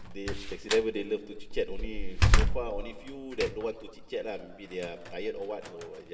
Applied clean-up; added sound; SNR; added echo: none; Slam; -4 dB; reverberation time 1.6 s.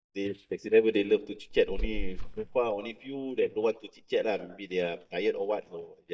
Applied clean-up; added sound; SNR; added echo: neural mask model DeepFilterNet 3.